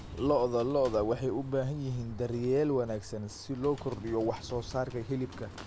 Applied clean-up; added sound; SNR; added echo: none; Computer keyboard + Run; 17 dB; none.